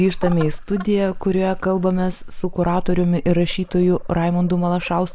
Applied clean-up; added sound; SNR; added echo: none; none; none; none.